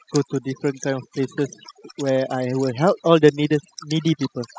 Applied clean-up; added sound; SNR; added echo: classical method spectral subtraction.